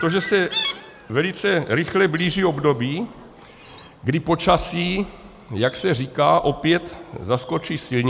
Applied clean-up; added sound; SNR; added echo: none; Chirp, tweet; 14 dB; none.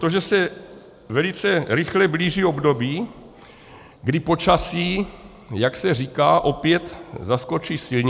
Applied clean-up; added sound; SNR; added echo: none; none; none; none.